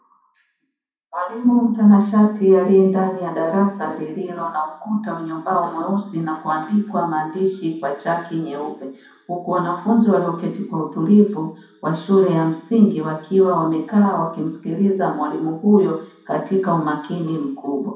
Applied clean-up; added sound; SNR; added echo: none; none; none; reverberation time 0.6 s.